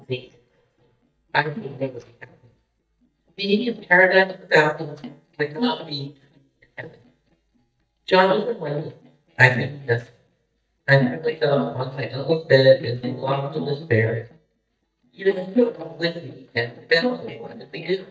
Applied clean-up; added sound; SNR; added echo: neural mask model DeepFilterNet 3.